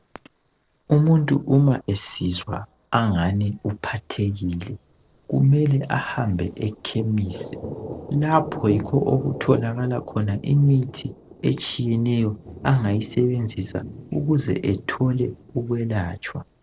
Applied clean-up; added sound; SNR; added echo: neural separator model SepFormer DNS4.